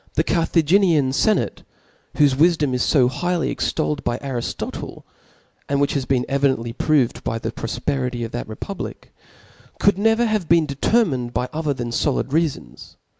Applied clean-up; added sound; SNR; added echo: none; none; none; none.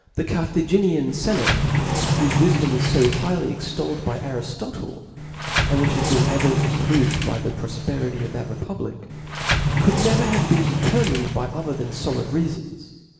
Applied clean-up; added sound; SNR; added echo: none; Sliding door; -1 dB; reverberation time 1.4 s.